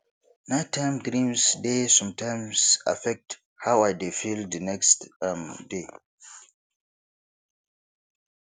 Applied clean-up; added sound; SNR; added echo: none; none; none; none.